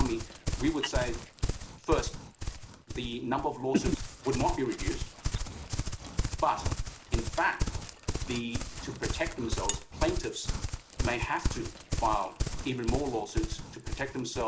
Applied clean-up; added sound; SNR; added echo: none; Livestock, farm animals, working animals; 1 dB; none.